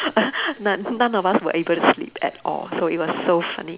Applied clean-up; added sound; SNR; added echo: none; none; none; none.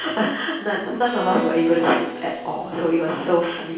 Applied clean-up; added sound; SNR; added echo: none; Bowed string instrument; 11 dB; reverberation time 0.6 s.